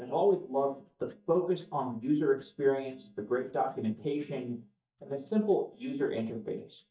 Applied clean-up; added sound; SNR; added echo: neural mask model DeepFilterNet 3.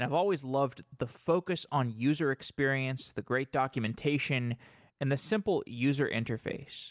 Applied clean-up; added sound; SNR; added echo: none; none; none; none.